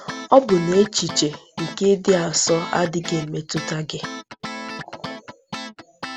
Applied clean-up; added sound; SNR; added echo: none; Guitar; 12 dB; none.